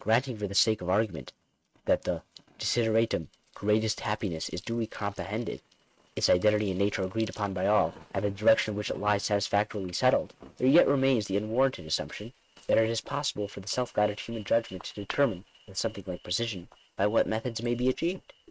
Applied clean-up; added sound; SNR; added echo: neural mask model RNNoise.